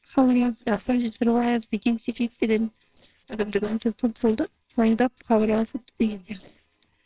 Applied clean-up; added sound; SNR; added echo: neural separator model SepFormer WHAMR!.